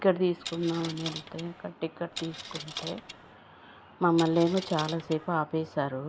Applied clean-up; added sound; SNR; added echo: none; Coin (dropping); 12 dB; none.